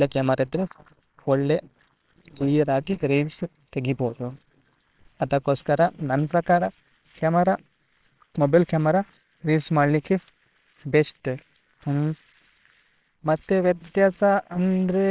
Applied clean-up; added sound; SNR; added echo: neural separator model SepFormer WHAMR!.